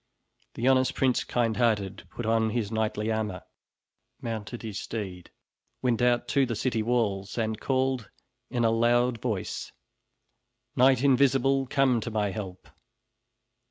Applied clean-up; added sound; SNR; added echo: none; none; none; none.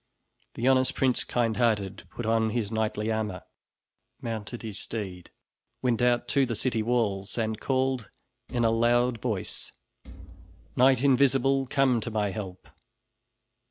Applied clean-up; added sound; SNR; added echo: none; Thump, thud; 17 dB; none.